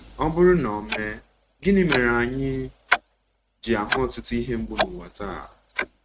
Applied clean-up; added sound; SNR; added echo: neural mask model RNNoise.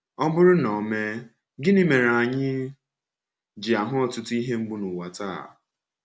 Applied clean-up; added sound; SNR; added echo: none; none; none; none.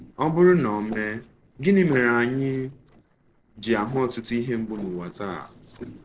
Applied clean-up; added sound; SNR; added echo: neural separator model SepFormer DNS4.